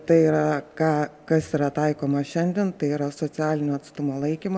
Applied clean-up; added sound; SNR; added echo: none; none; none; none.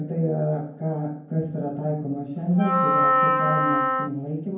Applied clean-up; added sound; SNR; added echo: none; Wind instrument, woodwind instrument; -4 dB; reverberation time 0.9 s.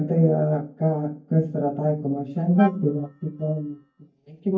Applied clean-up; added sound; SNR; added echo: neural mask model DeepFilterNet 3.